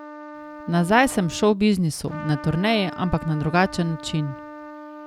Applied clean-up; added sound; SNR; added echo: none; Trumpet; 15 dB; none.